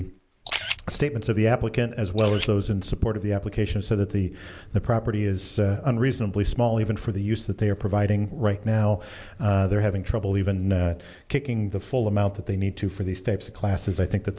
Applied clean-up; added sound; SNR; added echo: neural mask model Resemble Enhance denoiser.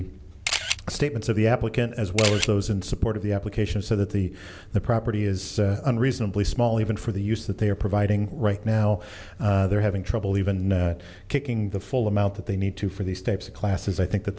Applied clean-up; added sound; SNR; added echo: none; Camera; 2 dB; none.